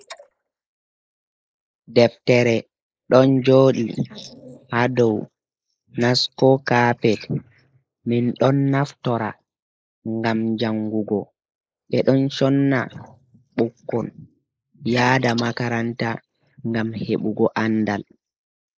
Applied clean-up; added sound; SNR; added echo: neural mask model Resemble Enhance denoiser.